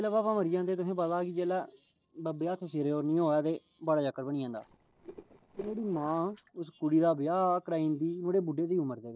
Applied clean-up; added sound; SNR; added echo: neural separator model SepFormer DNS4.